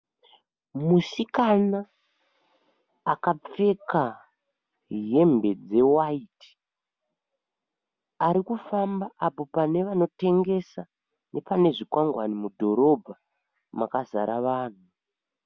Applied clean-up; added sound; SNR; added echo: none; none; none; none.